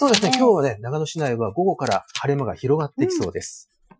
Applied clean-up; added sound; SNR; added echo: classical method Wiener filter.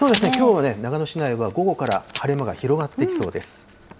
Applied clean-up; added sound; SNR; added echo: none; Writing; 12 dB; none.